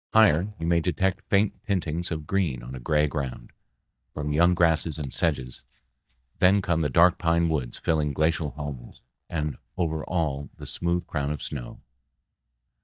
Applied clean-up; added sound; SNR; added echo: neural mask model DeepFilterNet 3.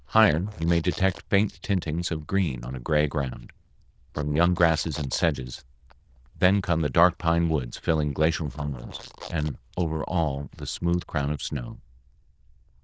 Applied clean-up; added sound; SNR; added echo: neural diffusion model UNIVERSE++.